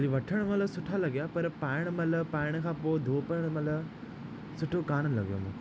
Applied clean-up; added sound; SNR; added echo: none; none; none; none.